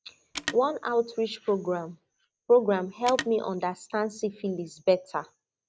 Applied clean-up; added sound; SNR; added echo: none; Telephone; 15 dB; none.